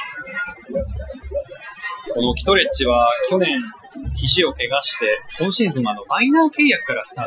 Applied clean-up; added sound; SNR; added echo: classical method Wiener filter.